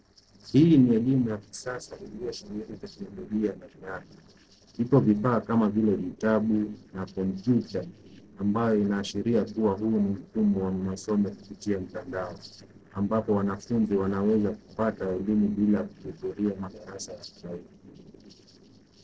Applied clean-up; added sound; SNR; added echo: neural separator model SepFormer DNS4.